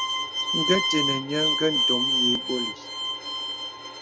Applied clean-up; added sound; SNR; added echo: none; Bowed string instrument; -4 dB; none.